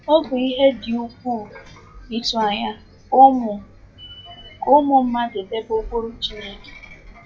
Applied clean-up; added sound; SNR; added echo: classical method WPE with log-MMSE.